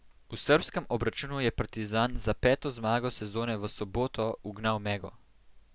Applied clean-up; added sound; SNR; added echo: none; none; none; none.